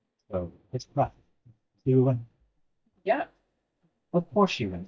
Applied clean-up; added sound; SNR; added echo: neural mask model DeepFilterNet 3.